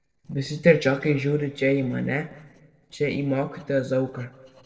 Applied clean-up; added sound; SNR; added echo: neural separator model SepFormer DNS4.